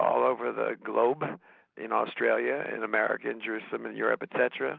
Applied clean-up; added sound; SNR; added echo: none; none; none; none.